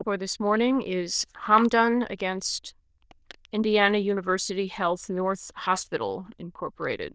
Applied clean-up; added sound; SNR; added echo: neural diffusion model UNIVERSE++.